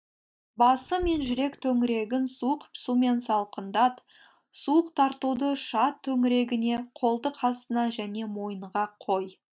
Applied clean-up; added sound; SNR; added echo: neural mask model DeepFilterNet 3.